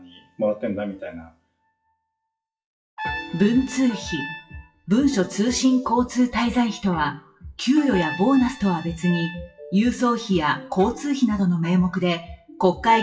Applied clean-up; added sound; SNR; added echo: classical method WPE with log-MMSE.